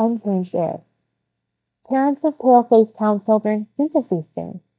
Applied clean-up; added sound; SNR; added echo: neural mask model DeepFilterNet 3.